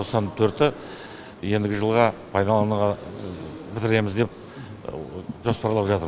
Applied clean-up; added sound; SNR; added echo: none; none; none; none.